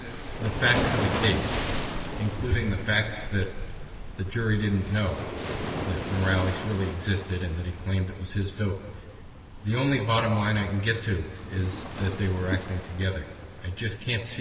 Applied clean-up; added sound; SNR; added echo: none; Waves, surf; 6 dB; reverberation time 2.2 s.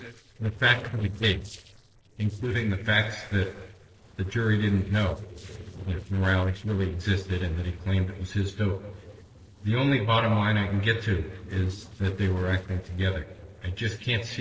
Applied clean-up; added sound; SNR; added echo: neural separator model SepFormer DNS4.